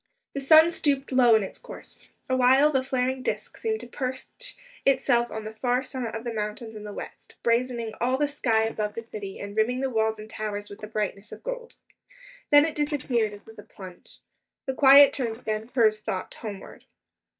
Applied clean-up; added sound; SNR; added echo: neural mask model DeepFilterNet 3.